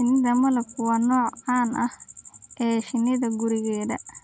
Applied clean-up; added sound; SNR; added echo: none; none; none; none.